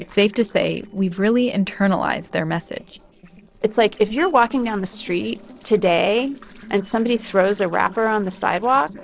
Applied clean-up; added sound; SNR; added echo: neural separator model SepFormer DNS4.